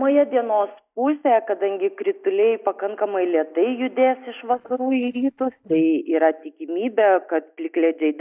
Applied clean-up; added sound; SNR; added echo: neural mask model DeepFilterNet 3.